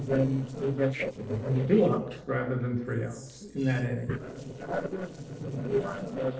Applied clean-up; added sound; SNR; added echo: neural separator model SepFormer DNS4.